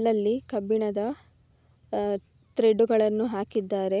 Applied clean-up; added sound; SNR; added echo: none; none; none; none.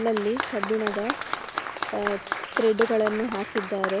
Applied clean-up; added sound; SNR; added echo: none; Applause; 5 dB; none.